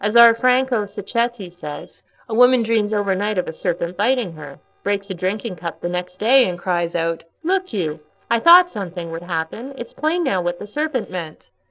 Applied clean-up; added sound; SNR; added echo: neural separator model SepFormer DNS4.